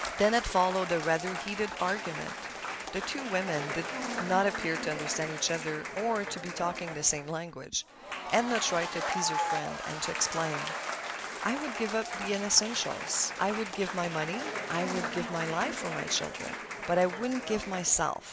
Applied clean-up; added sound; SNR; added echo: none; Applause / Crowd / Cheering; 5 dB; none.